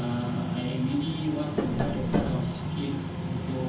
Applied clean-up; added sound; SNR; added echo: none; Tap; 1 dB; reverberation time 0.8 s.